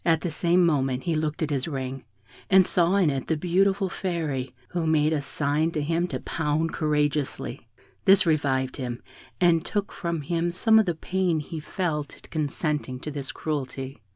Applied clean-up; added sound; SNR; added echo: none; none; none; none.